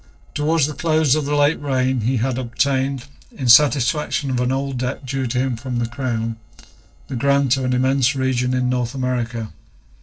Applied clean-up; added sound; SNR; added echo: neural separator model SepFormer DNS4.